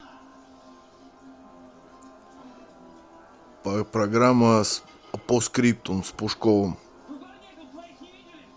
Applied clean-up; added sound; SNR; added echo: none; none; none; none.